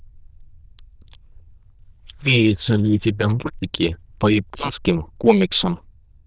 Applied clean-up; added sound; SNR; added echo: neural diffusion model UNIVERSE++.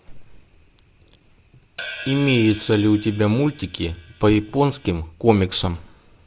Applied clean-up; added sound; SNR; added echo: none; Hi-hat; 16 dB; none.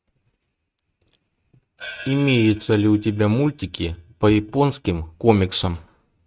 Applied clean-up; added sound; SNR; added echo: neural mask model RNNoise.